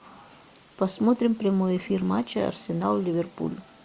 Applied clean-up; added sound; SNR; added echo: none; none; none; none.